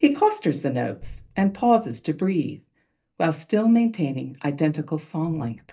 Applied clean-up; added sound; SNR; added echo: neural mask model DeepFilterNet 3.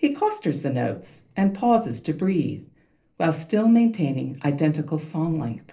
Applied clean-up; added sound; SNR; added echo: neural separator model SepFormer DNS4.